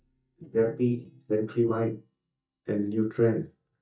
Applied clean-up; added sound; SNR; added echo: neural mask model DeepFilterNet 3.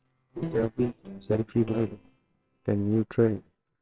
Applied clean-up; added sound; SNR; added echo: neural separator model SepFormer WHAMR!.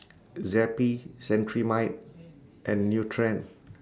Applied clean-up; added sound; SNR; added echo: none; none; none; none.